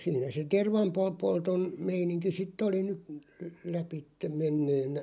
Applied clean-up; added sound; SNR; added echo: none; none; none; none.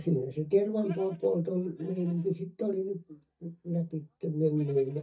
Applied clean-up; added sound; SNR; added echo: neural mask model DeepFilterNet 3.